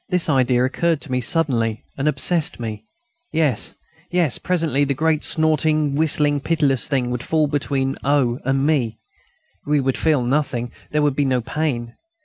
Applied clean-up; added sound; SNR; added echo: none; none; none; none.